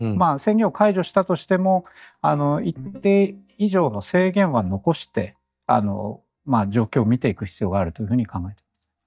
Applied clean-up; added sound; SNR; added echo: neural mask model DeepFilterNet 3.